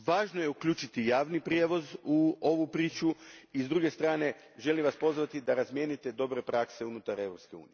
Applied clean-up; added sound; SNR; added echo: none; none; none; none.